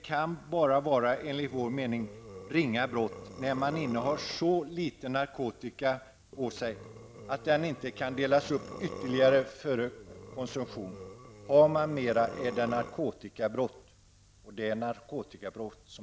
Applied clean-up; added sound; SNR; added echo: none; Burping, eructation; 13 dB; none.